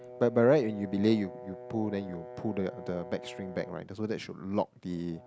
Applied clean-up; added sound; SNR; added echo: none; Brass instrument; 15 dB; none.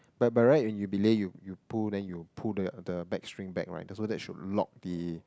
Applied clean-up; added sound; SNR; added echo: none; none; none; none.